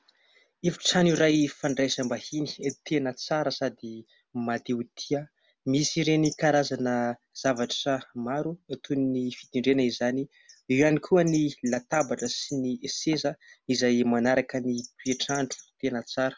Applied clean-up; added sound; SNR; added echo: none; none; none; none.